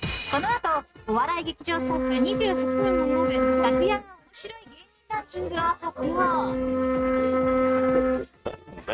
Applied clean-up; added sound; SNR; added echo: neural mask model RNNoise.